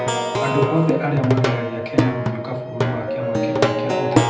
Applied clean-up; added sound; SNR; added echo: none; Plucked string instrument; -3 dB; reverberation time 0.6 s.